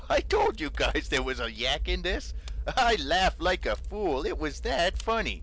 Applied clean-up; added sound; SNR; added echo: none; Fire; 7 dB; none.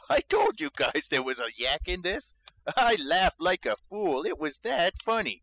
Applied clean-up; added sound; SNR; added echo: classical method spectral subtraction.